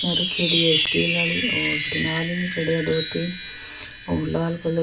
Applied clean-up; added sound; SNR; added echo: none; Wind chime; 0 dB; reverberation time 0.2 s.